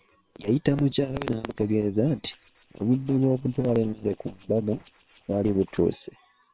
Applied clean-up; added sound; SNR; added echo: neural separator model SepFormer WHAM!.